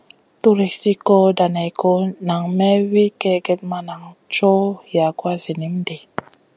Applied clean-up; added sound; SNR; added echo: none; none; none; none.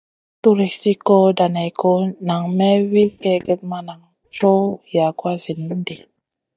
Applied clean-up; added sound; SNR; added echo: neural mask model DeepFilterNet 3.